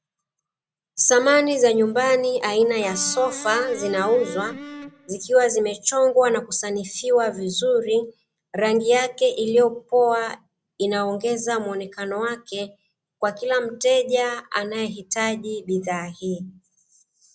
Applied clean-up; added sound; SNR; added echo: none; Electric guitar; 15 dB; none.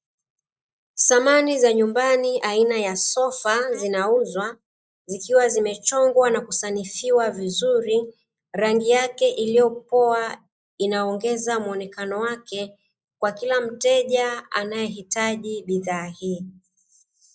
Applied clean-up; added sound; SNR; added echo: neural mask model Resemble Enhance denoiser.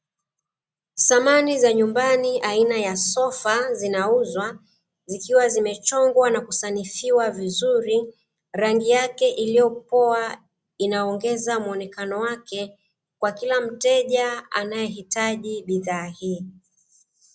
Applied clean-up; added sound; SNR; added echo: none; none; none; none.